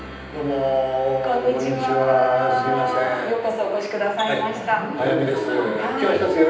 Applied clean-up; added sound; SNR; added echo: none; none; none; reverberation time 0.9 s.